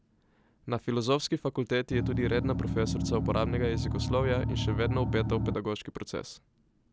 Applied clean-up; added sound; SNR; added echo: none; Engine; -1 dB; none.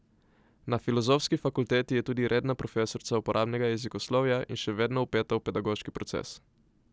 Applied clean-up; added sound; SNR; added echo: none; none; none; none.